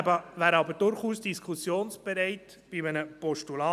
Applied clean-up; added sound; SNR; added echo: none; none; none; none.